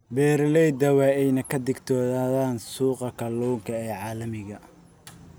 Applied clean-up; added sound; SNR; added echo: none; none; none; none.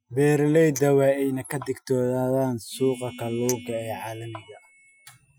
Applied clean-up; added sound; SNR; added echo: classical method Wiener filter.